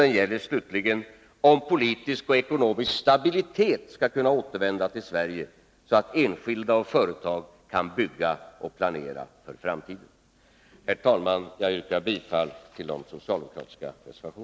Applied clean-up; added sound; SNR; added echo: none; none; none; none.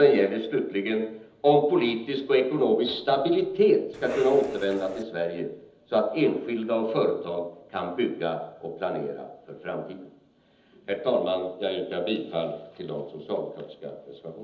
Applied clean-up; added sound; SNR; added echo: none; Cough; 14 dB; reverberation time 1.2 s.